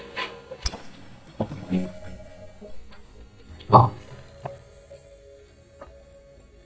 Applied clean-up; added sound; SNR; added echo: neural mask model DeepFilterNet 3.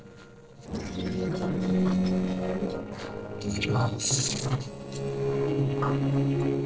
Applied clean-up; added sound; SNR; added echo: neural separator model SepFormer DNS4.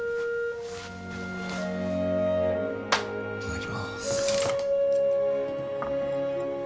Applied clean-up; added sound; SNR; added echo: none; none; none; none.